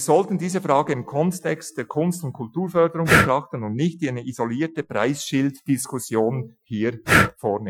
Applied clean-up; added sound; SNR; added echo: classical method Wiener filter.